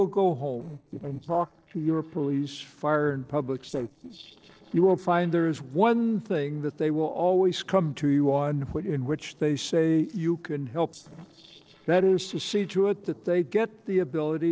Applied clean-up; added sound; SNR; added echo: neural separator model SepFormer DNS4.